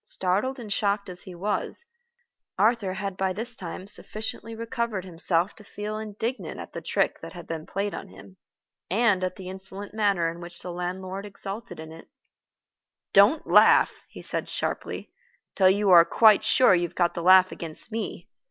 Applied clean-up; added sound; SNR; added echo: none; none; none; none.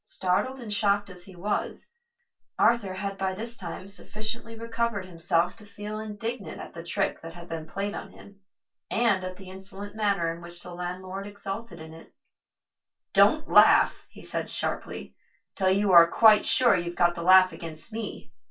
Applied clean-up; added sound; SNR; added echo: none; none; none; reverberation time 0.2 s.